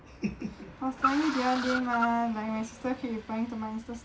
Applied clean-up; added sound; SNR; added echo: none; Car; 6 dB; reverberation time 0.2 s.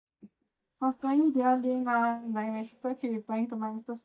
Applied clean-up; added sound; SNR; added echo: neural mask model DeepFilterNet 3.